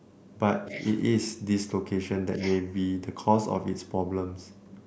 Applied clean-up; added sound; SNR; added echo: neural mask model Resemble Enhance denoiser.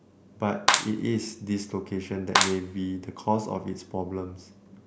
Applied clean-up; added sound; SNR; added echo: none; Clapping; -1 dB; none.